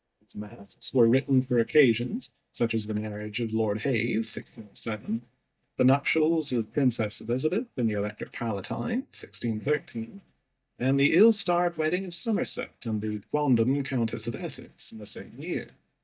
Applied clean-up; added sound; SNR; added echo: neural mask model DeepFilterNet 3.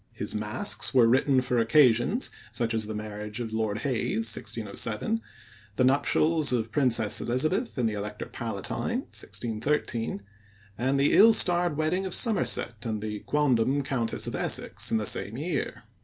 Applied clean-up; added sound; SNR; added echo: none; none; none; none.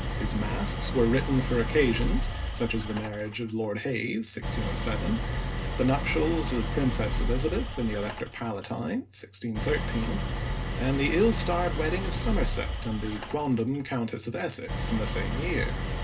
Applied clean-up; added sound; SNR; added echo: none; Idling; 1 dB; reverberation time 0.2 s.